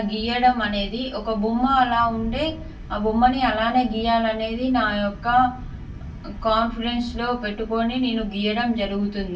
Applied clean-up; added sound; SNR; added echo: none; Thunder; 19 dB; reverberation time 0.2 s.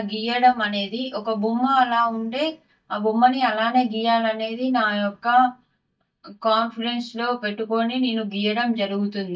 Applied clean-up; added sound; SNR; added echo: neural mask model DeepFilterNet 3.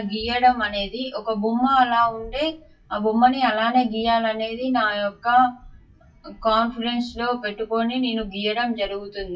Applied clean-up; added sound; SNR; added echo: classical method WPE with log-MMSE.